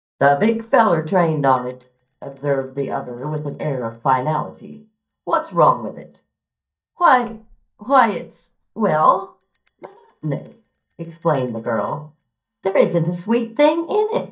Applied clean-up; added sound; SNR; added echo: neural mask model DeepFilterNet 3.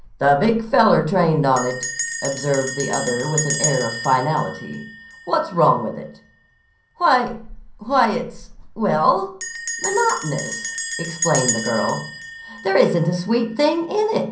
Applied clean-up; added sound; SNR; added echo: none; Bell; 9 dB; reverberation time 0.6 s.